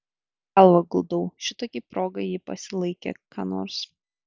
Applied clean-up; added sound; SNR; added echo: none; none; none; none.